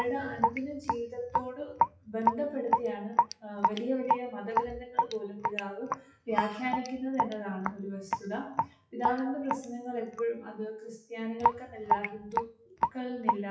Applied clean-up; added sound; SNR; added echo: classical method WPE with log-MMSE.